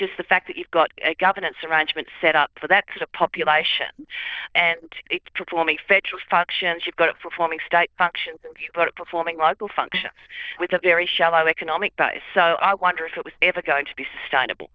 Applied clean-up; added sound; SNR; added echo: neural diffusion model UNIVERSE++.